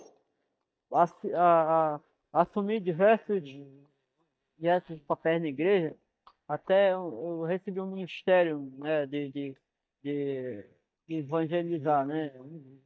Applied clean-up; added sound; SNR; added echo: neural mask model DeepFilterNet 3.